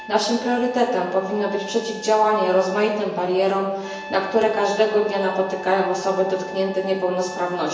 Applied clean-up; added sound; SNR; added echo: none; Trumpet; 15 dB; reverberation time 1.0 s.